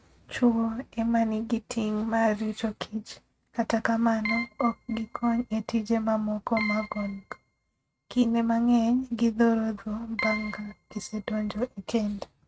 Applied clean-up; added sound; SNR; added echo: neural mask model RNNoise.